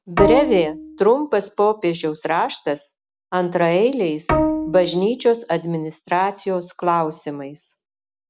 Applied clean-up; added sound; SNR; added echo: none; Bowed string instrument; 4 dB; none.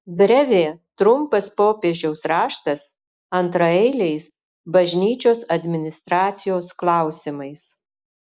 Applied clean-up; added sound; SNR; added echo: neural mask model Resemble Enhance denoiser.